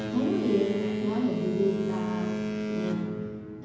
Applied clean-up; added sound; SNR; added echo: none; Boat, Water vehicle; 1 dB; reverberation time 1.2 s.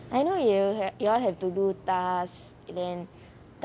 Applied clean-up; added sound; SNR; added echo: none; none; none; none.